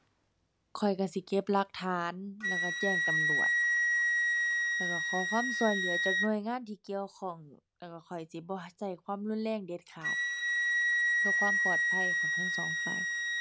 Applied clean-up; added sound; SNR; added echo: none; Wind instrument, woodwind instrument; -4 dB; none.